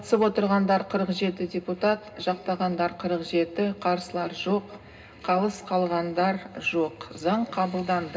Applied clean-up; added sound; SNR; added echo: none; none; none; reverberation time 0.2 s.